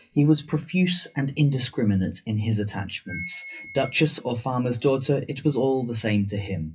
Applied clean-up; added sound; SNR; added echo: classical method WPE with log-MMSE.